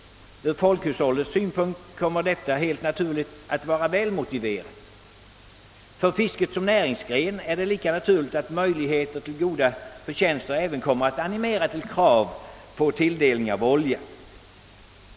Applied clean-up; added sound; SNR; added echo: none; none; none; none.